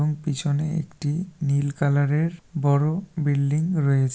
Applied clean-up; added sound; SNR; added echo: none; none; none; none.